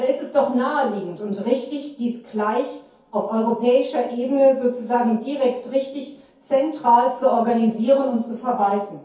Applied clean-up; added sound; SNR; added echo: none; none; none; reverberation time 0.6 s.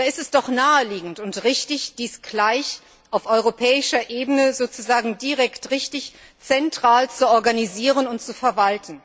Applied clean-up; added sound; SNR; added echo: none; none; none; none.